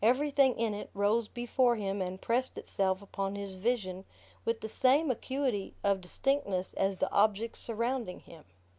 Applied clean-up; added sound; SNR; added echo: none; none; none; none.